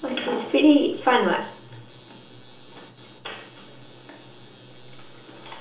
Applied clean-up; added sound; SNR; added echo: none; none; none; reverberation time 1.2 s.